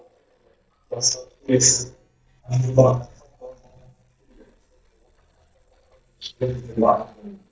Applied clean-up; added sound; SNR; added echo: neural mask model DeepFilterNet 3.